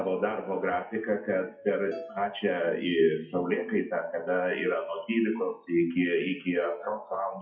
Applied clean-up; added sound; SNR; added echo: classical method WPE with log-MMSE.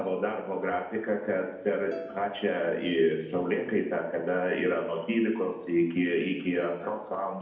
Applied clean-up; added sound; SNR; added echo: none; Bowed string instrument; 18 dB; reverberation time 0.8 s.